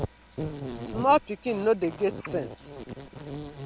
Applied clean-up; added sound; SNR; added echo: none; Insect; 9 dB; none.